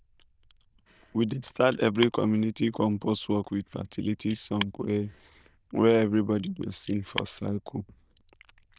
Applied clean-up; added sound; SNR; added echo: neural diffusion model UNIVERSE++.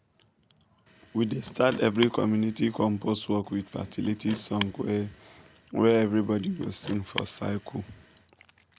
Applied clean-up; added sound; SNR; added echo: none; Car; 15 dB; none.